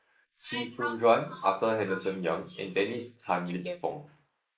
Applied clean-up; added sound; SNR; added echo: neural mask model Resemble Enhance denoiser.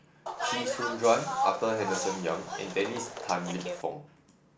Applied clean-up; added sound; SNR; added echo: none; Bus; 3 dB; none.